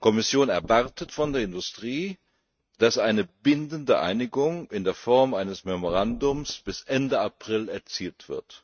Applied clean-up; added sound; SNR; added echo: neural mask model RNNoise.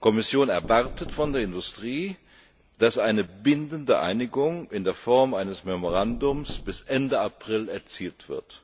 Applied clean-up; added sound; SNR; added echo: none; Knock; 14 dB; none.